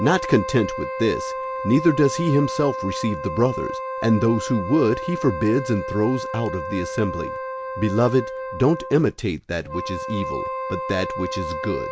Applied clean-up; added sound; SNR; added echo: none; Wind instrument, woodwind instrument; 7 dB; none.